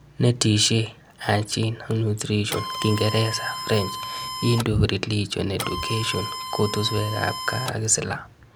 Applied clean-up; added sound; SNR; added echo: none; Printer; 7 dB; none.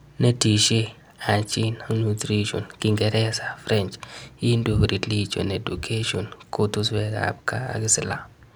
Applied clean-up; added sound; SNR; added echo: none; none; none; none.